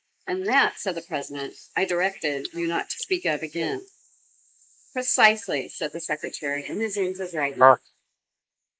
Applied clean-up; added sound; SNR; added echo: neural mask model Resemble Enhance denoiser.